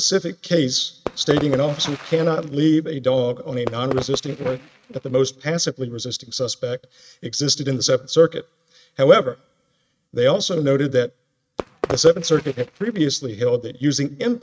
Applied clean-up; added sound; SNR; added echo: neural mask model RNNoise.